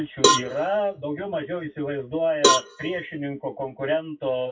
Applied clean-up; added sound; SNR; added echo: classical method WPE with log-MMSE.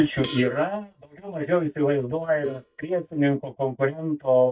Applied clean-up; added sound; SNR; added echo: neural mask model DeepFilterNet 3.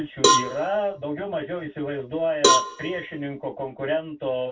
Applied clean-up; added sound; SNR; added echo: none; Cowbell; -2 dB; reverberation time 0.1 s.